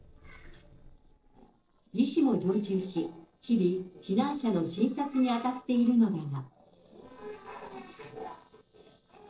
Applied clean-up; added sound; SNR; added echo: neural separator model SepFormer DNS4.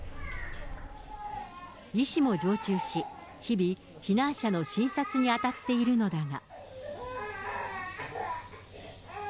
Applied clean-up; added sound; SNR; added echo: none; none; none; none.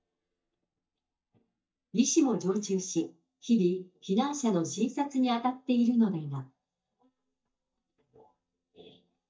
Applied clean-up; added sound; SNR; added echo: neural mask model DeepFilterNet 3.